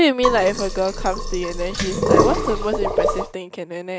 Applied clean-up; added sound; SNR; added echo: none; Sink (filling or washing); -1 dB; none.